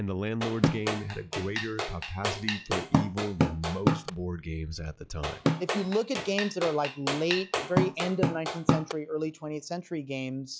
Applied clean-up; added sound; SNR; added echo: classical method log-MMSE.